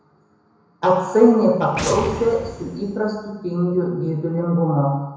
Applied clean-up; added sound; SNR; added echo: none; Boom; 14 dB; reverberation time 1.0 s.